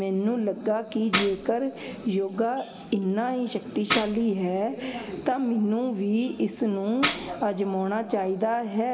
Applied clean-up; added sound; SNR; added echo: none; Tambourine; 7 dB; reverberation time 2.9 s.